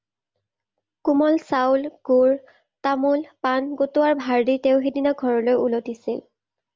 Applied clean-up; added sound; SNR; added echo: none; none; none; none.